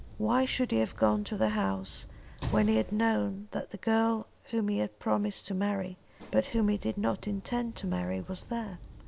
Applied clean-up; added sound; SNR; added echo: none; Sliding door / Slam; 15 dB; none.